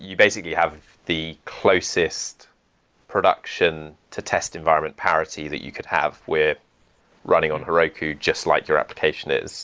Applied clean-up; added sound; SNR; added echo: none; none; none; none.